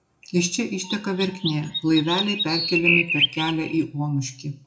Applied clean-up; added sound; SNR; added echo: none; Chirp, tweet; 1 dB; reverberation time 0.4 s.